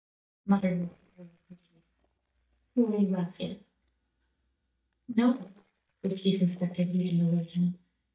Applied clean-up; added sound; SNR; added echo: neural mask model DeepFilterNet 3.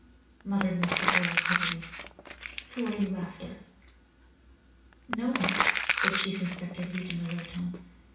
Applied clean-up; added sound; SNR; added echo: none; Crumpling, crinkling; -2 dB; reverberation time 0.7 s.